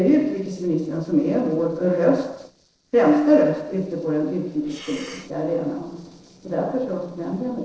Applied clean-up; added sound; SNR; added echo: neural separator model SepFormer DNS4.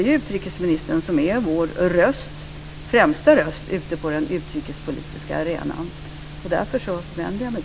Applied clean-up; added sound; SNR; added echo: none; none; none; none.